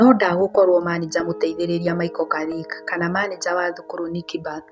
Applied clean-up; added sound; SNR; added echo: none; Guitar; 18 dB; none.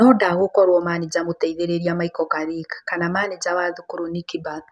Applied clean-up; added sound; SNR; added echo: none; none; none; none.